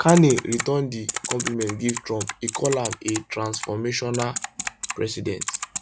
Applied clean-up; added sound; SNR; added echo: none; Typing; 2 dB; none.